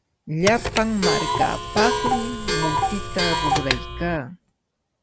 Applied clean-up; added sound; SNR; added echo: none; Clock; -2 dB; none.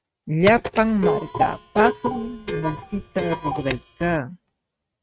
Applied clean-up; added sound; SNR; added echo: neural mask model RNNoise.